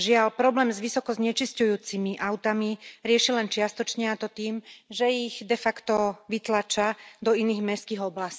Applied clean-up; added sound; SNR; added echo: none; none; none; none.